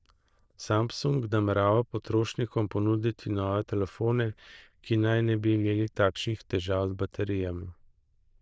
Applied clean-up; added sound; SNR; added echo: neural diffusion model UNIVERSE++.